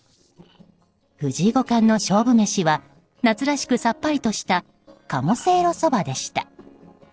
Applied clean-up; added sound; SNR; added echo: neural separator model SepFormer DNS4.